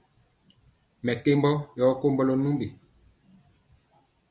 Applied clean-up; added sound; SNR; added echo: none; none; none; none.